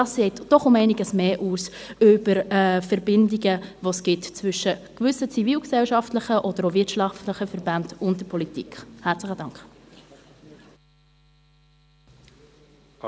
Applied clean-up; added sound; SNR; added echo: none; none; none; none.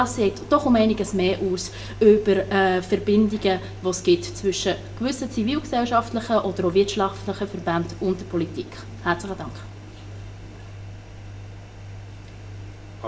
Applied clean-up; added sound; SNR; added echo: none; Engine; 14 dB; reverberation time 0.3 s.